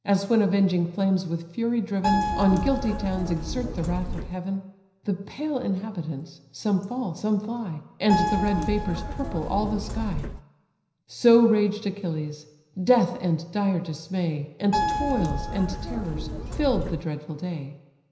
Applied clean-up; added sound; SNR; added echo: none; Keyboard (musical); 3 dB; reverberation time 0.9 s.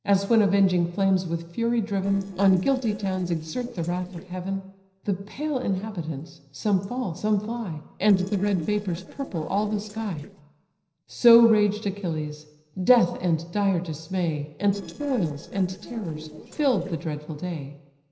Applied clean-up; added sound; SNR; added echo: neural separator model SepFormer DNS4.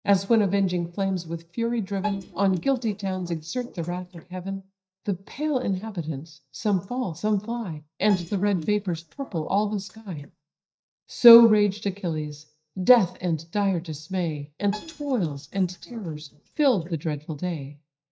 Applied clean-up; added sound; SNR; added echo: neural mask model DeepFilterNet 3.